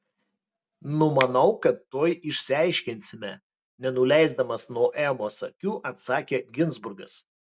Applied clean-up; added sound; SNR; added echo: none; Finger snapping; 4 dB; none.